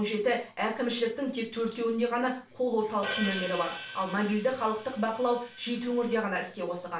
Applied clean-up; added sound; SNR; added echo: none; Hi-hat; 10 dB; reverberation time 0.3 s.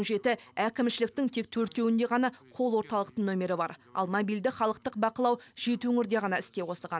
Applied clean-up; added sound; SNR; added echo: none; none; none; none.